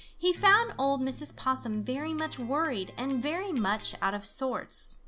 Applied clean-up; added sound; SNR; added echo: none; Electric guitar; 19 dB; none.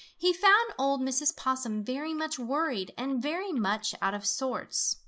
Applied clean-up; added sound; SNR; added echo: neural mask model Resemble Enhance denoiser.